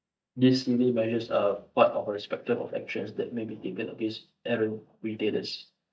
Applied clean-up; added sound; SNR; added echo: neural mask model DeepFilterNet 3.